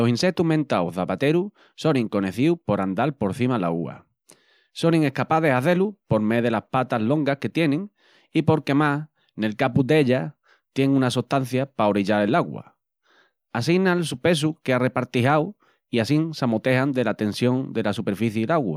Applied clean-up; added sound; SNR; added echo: none; none; none; none.